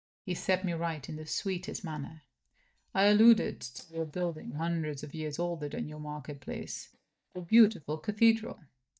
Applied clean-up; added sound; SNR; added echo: neural mask model DeepFilterNet 3.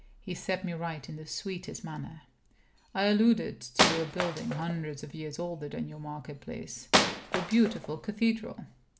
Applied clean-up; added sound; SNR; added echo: none; Wood; -1 dB; none.